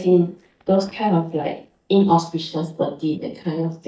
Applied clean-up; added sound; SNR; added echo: neural mask model DeepFilterNet 3.